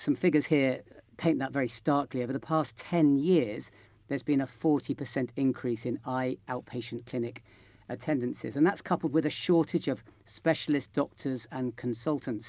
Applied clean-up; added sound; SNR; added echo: none; none; none; none.